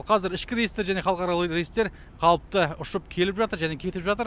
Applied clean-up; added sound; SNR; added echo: none; none; none; none.